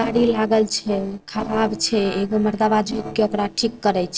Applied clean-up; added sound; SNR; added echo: neural separator model SepFormer DNS4.